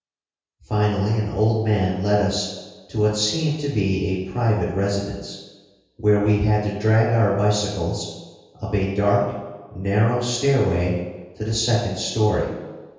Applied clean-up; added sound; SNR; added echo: none; none; none; reverberation time 1.2 s.